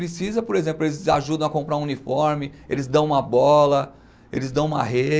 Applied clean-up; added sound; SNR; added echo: none; none; none; none.